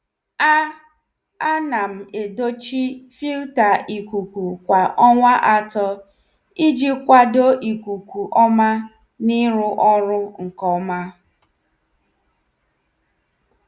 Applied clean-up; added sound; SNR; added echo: none; none; none; none.